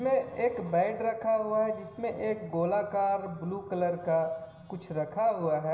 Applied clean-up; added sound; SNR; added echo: none; none; none; reverberation time 0.9 s.